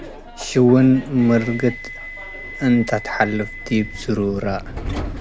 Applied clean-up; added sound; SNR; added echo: none; Subway, metro, underground; 12 dB; none.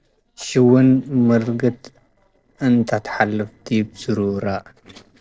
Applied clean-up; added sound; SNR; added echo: neural separator model SepFormer DNS4.